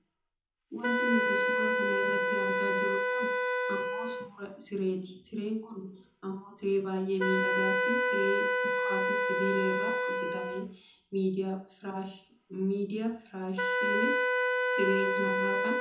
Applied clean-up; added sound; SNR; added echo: none; Wind instrument, woodwind instrument; -4 dB; reverberation time 0.5 s.